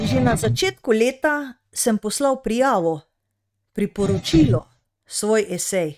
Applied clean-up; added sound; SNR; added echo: neural mask model RNNoise.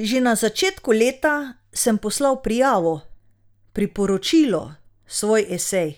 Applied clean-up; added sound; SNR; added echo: none; none; none; none.